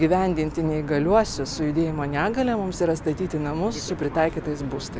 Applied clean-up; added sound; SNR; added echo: none; none; none; none.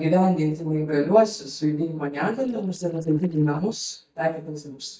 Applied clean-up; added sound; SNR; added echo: neural mask model DeepFilterNet 3.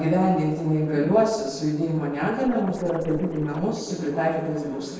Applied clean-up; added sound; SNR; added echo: neural separator model SepFormer DNS4.